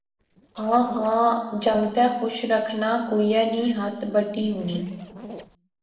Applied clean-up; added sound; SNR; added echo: neural separator model SepFormer DNS4.